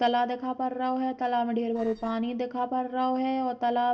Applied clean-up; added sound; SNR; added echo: neural separator model SepFormer DNS4.